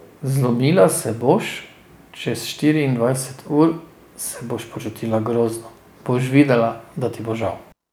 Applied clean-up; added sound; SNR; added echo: none; none; none; none.